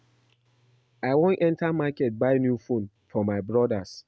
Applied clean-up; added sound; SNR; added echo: none; none; none; none.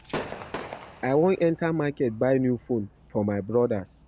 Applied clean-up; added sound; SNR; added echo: none; Gunshot, gunfire / Fireworks; 15 dB; none.